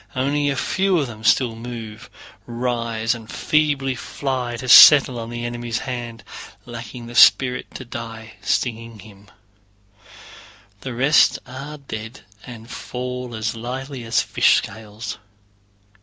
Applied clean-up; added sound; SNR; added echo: none; none; none; none.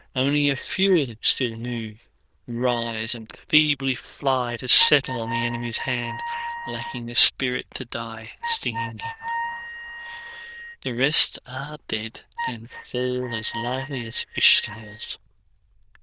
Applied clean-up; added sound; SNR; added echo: neural diffusion model UNIVERSE++.